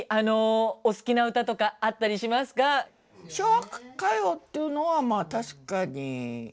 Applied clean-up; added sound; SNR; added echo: none; none; none; none.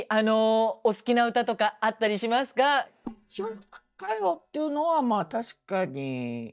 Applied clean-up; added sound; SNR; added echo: neural mask model DeepFilterNet 3.